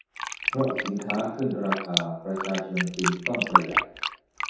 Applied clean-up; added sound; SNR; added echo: none; Fill (with liquid); -1 dB; reverberation time 0.8 s.